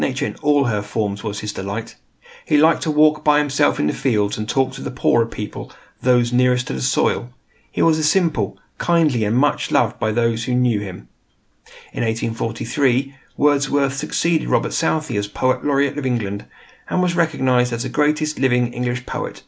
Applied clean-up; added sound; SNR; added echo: none; none; none; none.